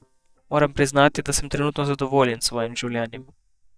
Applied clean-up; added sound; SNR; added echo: neural mask model DeepFilterNet 3.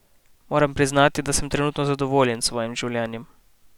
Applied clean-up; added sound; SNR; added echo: none; none; none; none.